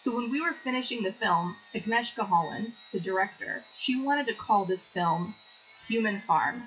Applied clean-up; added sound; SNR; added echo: classical method WPE with log-MMSE.